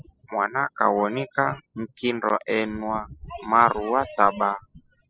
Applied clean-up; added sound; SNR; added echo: classical method spectral subtraction.